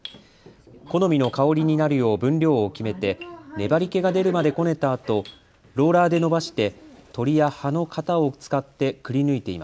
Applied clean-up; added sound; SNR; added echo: none; none; none; none.